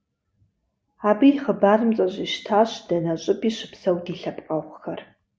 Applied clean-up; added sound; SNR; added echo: none; none; none; none.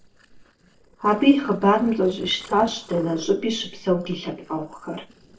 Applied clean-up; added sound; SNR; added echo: neural separator model SepFormer DNS4.